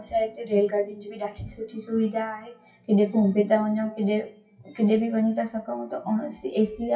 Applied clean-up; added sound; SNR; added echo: classical method WPE with log-MMSE.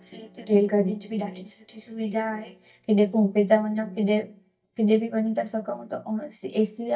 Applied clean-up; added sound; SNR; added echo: neural mask model DeepFilterNet 3.